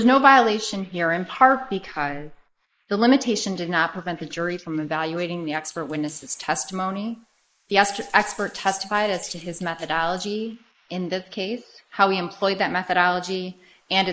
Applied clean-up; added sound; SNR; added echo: neural mask model Resemble Enhance denoiser.